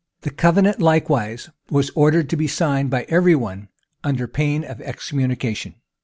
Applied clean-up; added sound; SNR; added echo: none; none; none; none.